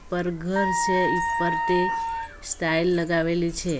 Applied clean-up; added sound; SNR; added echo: none; Wind instrument, woodwind instrument; 0 dB; none.